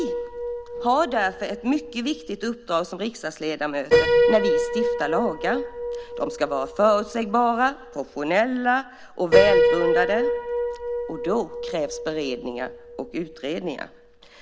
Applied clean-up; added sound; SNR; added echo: none; Piano; 1 dB; none.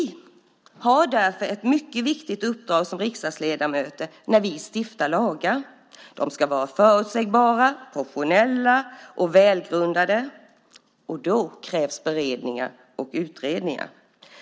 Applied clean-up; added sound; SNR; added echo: none; none; none; none.